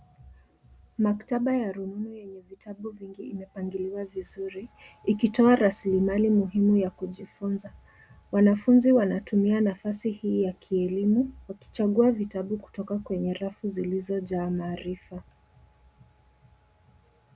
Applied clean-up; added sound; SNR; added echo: none; none; none; none.